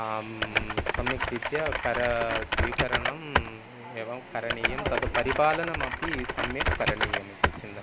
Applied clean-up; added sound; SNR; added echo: none; Typing; -2 dB; none.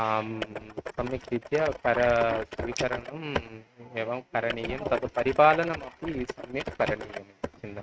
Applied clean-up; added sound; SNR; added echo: neural mask model RNNoise.